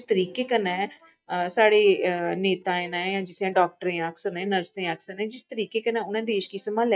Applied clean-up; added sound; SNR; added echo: neural mask model DeepFilterNet 3.